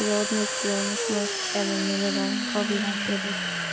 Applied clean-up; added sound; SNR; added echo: none; Domestic sounds, home sounds; 0 dB; none.